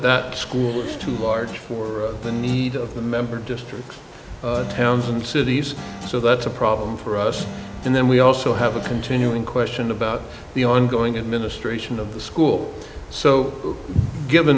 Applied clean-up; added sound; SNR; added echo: none; Guitar + Breathing; 16 dB; none.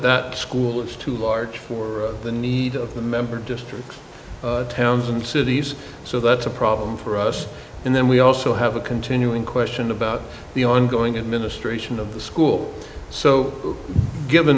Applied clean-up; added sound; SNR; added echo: none; none; none; none.